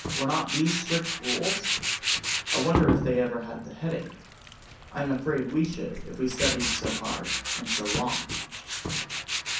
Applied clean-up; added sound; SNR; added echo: none; Tools; 0 dB; reverberation time 0.6 s.